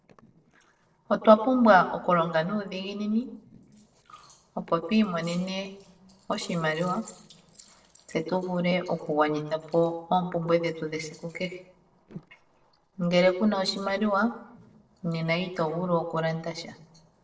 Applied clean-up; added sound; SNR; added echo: neural separator model SepFormer DNS4.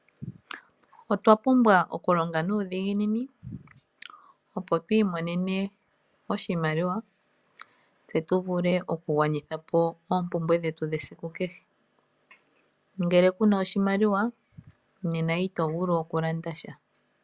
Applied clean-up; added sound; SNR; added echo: none; none; none; none.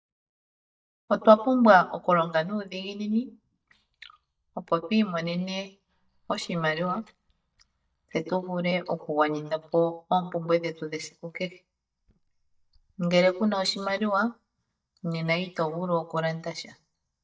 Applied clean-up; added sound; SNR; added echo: neural mask model DeepFilterNet 3.